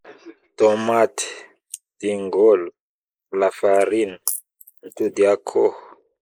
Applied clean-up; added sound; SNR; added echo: neural mask model Resemble Enhance denoiser.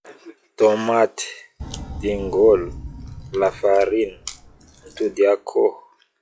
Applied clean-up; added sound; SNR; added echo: classical method log-MMSE.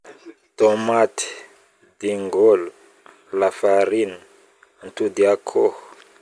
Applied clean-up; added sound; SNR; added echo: none; none; none; none.